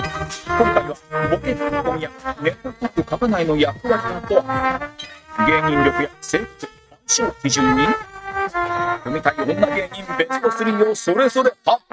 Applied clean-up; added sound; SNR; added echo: neural mask model RNNoise.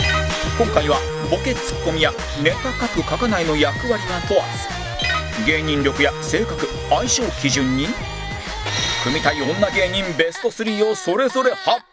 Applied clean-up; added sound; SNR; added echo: none; none; none; none.